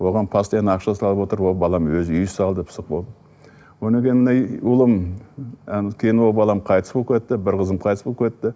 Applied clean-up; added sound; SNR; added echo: none; none; none; none.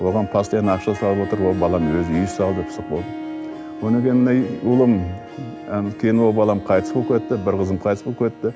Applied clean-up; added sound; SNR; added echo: none; Harp; 12 dB; none.